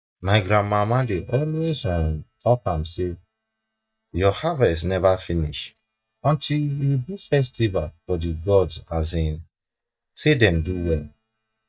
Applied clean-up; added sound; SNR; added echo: neural mask model DeepFilterNet 3.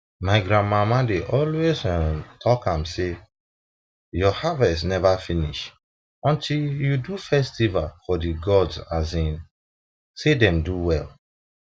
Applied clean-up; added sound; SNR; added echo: none; none; none; none.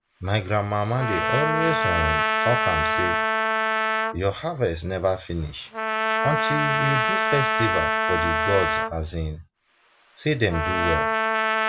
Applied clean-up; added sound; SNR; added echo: none; Trumpet; -2 dB; none.